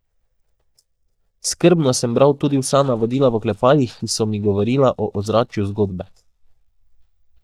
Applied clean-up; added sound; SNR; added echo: neural mask model DeepFilterNet 3.